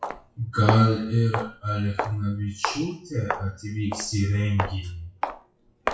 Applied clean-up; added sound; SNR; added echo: classical method WPE with log-MMSE.